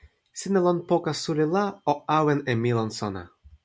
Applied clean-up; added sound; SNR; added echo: none; none; none; none.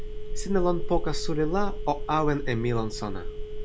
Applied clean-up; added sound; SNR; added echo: none; Telephone; 0 dB; none.